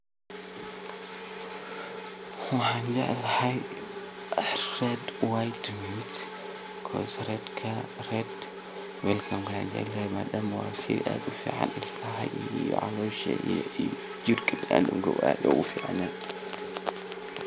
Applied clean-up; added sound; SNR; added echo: none; Alarm; 20 dB; none.